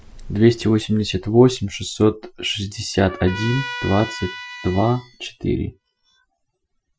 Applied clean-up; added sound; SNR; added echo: classical method Wiener filter.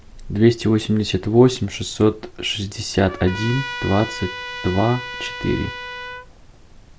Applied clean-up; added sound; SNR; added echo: none; Trumpet; 11 dB; none.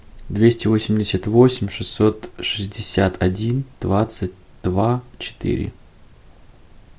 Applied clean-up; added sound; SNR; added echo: none; none; none; none.